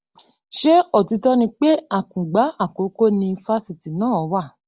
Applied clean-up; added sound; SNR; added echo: none; none; none; none.